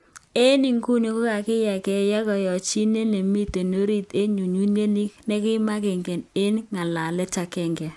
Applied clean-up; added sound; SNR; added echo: none; none; none; none.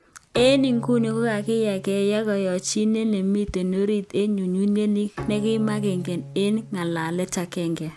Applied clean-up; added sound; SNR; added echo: none; Bowed string instrument; 15 dB; none.